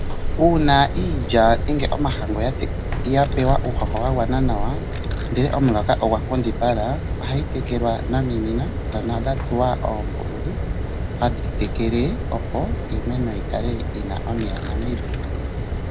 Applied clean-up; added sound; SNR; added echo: none; Keys jangling + Fire; 1 dB; none.